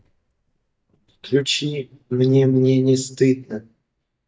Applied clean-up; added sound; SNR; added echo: neural mask model DeepFilterNet 3.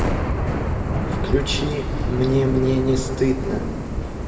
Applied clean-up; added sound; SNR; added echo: none; Thunder / Rain; 0 dB; reverberation time 2.1 s.